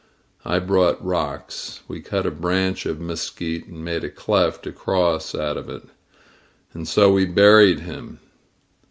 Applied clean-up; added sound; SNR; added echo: none; none; none; none.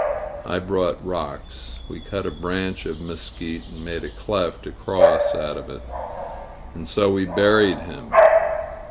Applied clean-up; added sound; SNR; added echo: none; Bark / Bird vocalization, bird call, bird song; -1 dB; none.